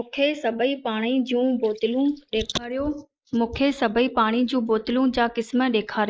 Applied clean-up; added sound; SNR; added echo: neural mask model Resemble Enhance denoiser.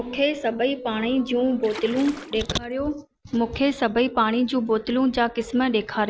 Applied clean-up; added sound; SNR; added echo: none; Splash, splatter; 17 dB; none.